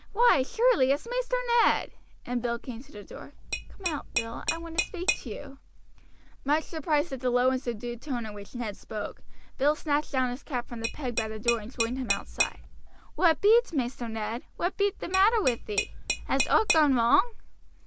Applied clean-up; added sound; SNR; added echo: none; Tap / Glass; 6 dB; none.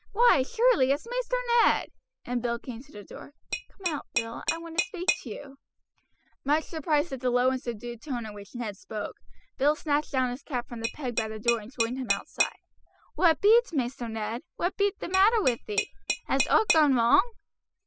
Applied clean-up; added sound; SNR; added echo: classical method spectral subtraction.